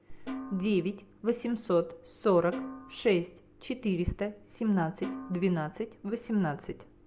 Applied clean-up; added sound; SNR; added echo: none; Snare drum; 14 dB; none.